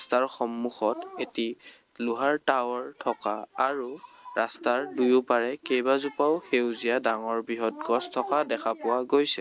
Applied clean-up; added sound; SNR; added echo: none; none; none; none.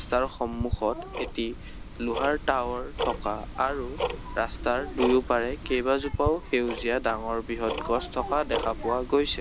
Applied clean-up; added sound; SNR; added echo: none; Tick-tock; 7 dB; none.